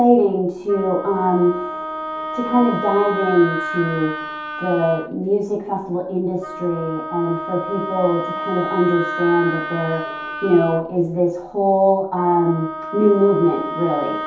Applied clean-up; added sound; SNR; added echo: none; Wind instrument, woodwind instrument; 9 dB; reverberation time 0.6 s.